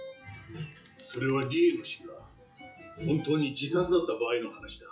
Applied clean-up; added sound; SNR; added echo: classical method WPE with log-MMSE.